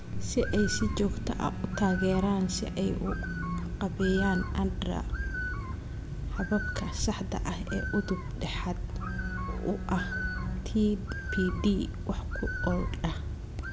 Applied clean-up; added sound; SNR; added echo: none; Bowed string instrument + Bird; 10 dB; none.